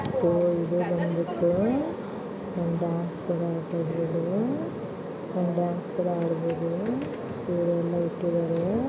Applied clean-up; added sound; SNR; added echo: none; none; none; none.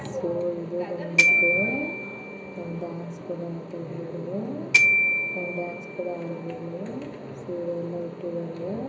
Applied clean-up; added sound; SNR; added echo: none; Glockenspiel; -5 dB; reverberation time 0.5 s.